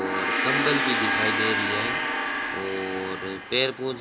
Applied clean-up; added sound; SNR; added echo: none; Gong; -3 dB; none.